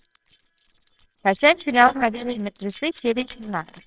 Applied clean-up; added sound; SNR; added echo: neural separator model SepFormer WHAMR!.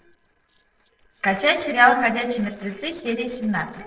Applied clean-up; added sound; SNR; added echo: neural separator model SepFormer DNS4.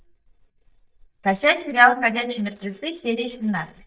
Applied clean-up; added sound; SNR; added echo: neural mask model DeepFilterNet 3.